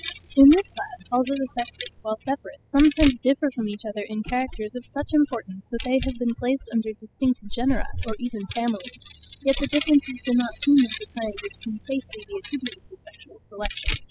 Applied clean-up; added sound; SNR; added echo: classical method spectral subtraction.